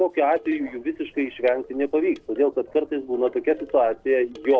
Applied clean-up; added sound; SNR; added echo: neural separator model SepFormer DNS4.